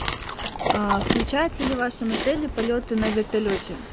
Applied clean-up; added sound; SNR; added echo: none; Chewing, mastication; 2 dB; none.